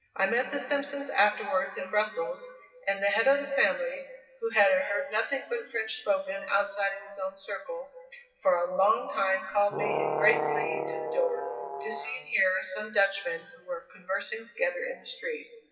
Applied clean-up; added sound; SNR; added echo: classical method WPE with log-MMSE.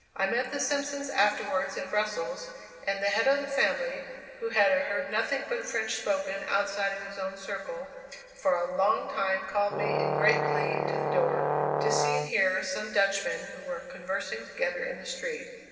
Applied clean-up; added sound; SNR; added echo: none; Brass instrument; -1 dB; reverberation time 2.5 s.